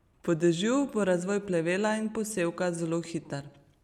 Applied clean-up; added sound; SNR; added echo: none; none; none; none.